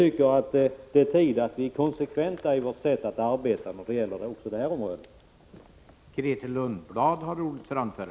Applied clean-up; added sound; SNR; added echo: none; none; none; none.